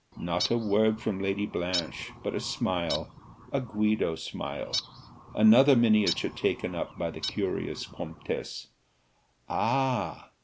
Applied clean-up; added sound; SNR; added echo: none; Bird; 11 dB; none.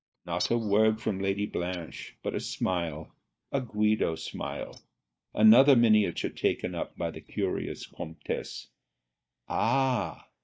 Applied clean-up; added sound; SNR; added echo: neural mask model DeepFilterNet 3.